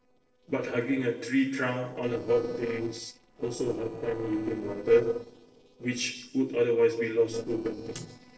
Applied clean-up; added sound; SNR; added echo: neural separator model SepFormer DNS4.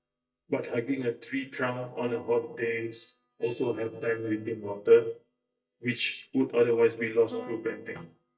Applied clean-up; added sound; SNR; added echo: neural mask model DeepFilterNet 3.